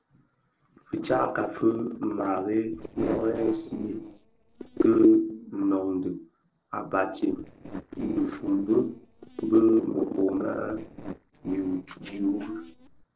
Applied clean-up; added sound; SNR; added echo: neural separator model SepFormer DNS4.